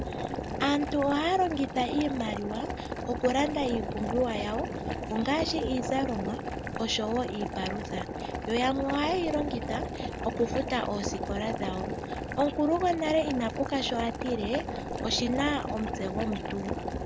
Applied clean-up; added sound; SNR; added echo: none; Boiling; 4 dB; none.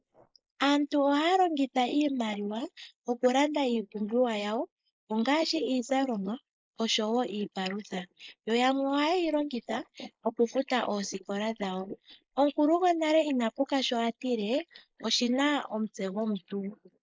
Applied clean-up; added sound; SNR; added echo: neural mask model Resemble Enhance denoiser.